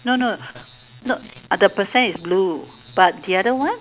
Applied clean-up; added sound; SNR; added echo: none; none; none; none.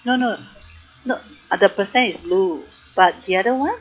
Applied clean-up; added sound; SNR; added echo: classical method log-MMSE.